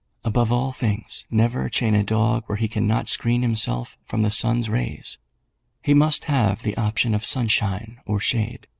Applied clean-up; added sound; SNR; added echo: none; none; none; none.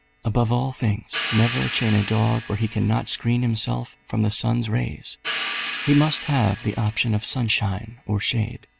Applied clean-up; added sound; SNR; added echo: none; Hi-hat; 10 dB; none.